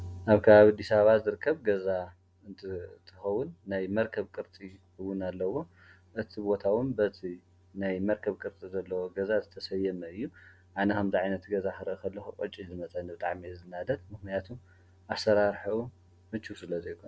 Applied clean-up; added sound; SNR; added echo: none; none; none; none.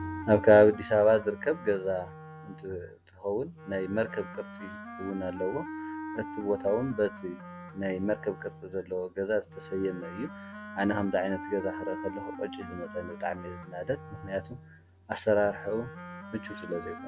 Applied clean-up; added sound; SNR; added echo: none; Wind instrument, woodwind instrument; 13 dB; none.